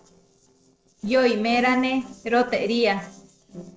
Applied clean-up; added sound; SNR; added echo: neural separator model SepFormer DNS4.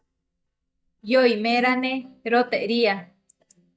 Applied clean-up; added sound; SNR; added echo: neural mask model DeepFilterNet 3.